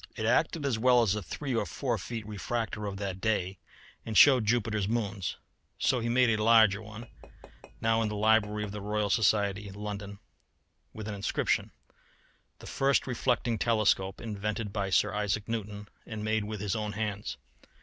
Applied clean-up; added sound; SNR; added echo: none; Tap / Glass; 18 dB; none.